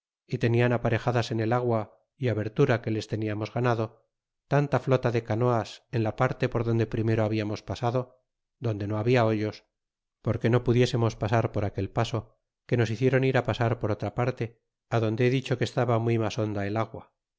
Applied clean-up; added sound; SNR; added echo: none; none; none; none.